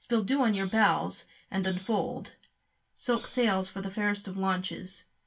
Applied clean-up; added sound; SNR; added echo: none; Hi-hat; 18 dB; reverberation time 0.2 s.